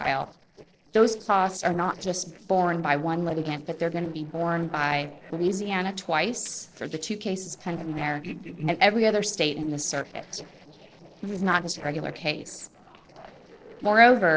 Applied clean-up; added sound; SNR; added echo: neural separator model SepFormer DNS4.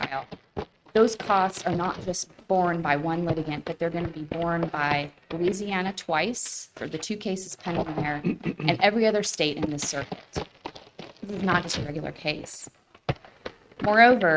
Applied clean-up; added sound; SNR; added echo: neural mask model RNNoise.